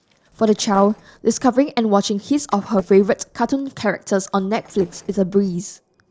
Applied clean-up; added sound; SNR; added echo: neural separator model SepFormer DNS4.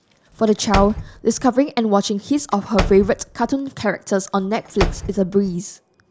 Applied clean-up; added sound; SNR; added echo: none; Slam / Wood; 9 dB; none.